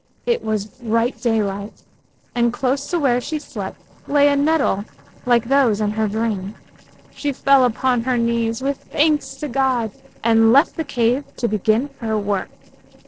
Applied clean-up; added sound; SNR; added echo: neural separator model SepFormer DNS4.